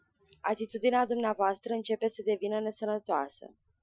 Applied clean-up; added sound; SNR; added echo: classical method Wiener filter.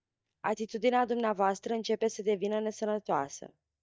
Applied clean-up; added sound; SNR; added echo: neural mask model DeepFilterNet 3.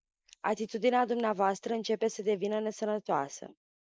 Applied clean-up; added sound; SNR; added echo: neural mask model Resemble Enhance denoiser.